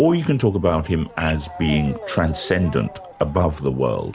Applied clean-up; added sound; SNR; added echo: none; Motor vehicle (road) / Siren; 18 dB; none.